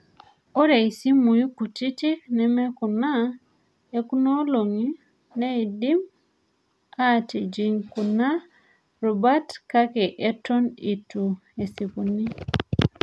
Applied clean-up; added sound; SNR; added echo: none; none; none; none.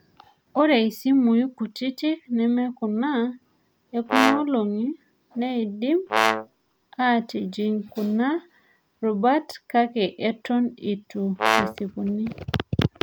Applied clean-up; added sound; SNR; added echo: none; Brass instrument; 0 dB; none.